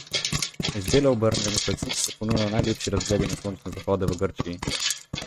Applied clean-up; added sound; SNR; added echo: neural mask model RNNoise.